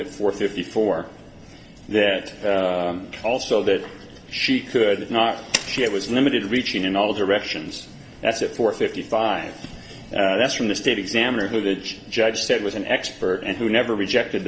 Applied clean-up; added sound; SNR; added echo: none; none; none; reverberation time 1.6 s.